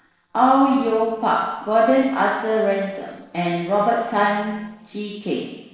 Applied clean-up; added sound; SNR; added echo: neural separator model SepFormer DNS4.